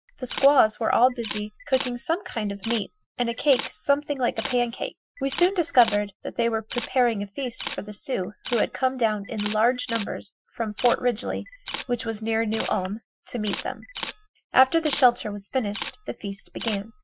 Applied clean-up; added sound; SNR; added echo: classical method Wiener filter.